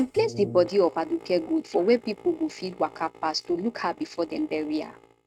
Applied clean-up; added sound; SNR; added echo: neural mask model RNNoise.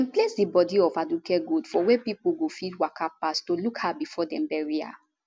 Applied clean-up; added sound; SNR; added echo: none; none; none; none.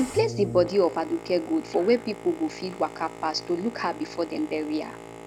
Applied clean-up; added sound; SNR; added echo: none; Boat, Water vehicle; 12 dB; none.